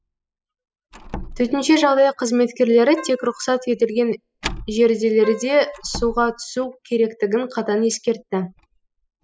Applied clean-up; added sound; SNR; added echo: classical method spectral subtraction.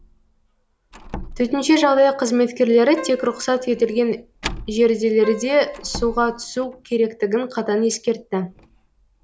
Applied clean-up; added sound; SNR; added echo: none; Slam + Keyboard (musical); 17 dB; none.